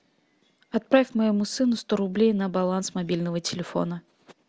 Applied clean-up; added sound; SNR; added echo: none; none; none; none.